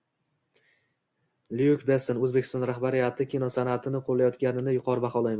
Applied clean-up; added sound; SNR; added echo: none; none; none; none.